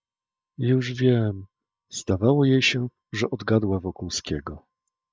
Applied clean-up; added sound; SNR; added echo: neural mask model DeepFilterNet 3.